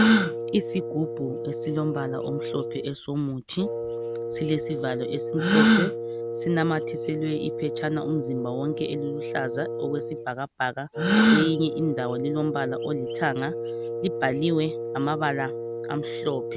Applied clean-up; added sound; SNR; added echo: none; Gasp + Wind instrument, woodwind instrument; -1 dB; none.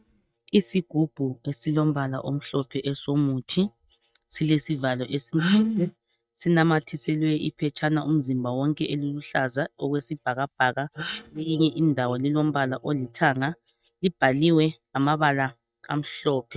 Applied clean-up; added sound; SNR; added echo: neural mask model DeepFilterNet 3.